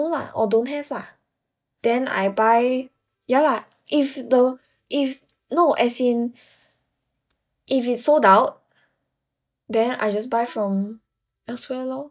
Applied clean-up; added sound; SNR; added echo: neural mask model DeepFilterNet 3.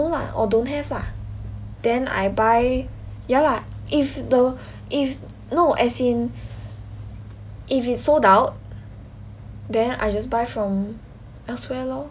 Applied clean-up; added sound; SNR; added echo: none; none; none; none.